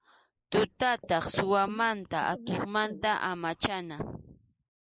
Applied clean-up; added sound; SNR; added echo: neural mask model Resemble Enhance denoiser.